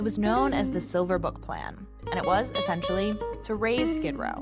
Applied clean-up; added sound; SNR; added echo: none; Guitar; 5 dB; none.